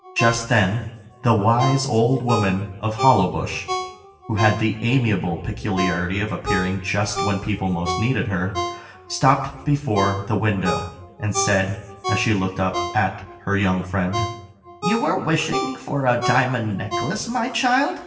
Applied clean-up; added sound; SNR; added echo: none; Ringtone; 9 dB; reverberation time 0.9 s.